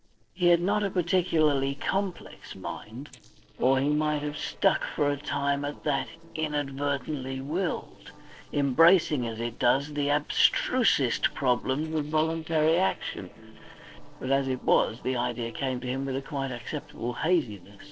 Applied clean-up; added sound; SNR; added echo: neural separator model SepFormer DNS4.